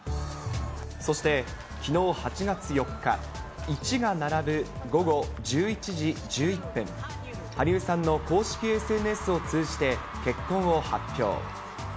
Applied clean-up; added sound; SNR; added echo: none; Bowed string instrument; 16 dB; none.